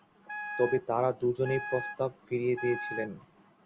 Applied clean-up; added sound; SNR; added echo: none; Wind instrument, woodwind instrument; 9 dB; none.